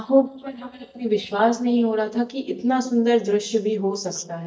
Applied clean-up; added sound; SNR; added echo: neural mask model DeepFilterNet 3.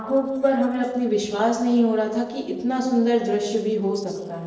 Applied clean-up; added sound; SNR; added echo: neural separator model SepFormer DNS4.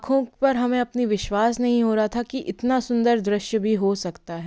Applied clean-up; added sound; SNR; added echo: none; none; none; none.